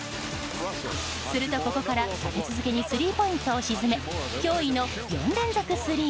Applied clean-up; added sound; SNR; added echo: none; none; none; none.